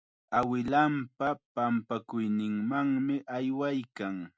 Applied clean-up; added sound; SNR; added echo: none; none; none; none.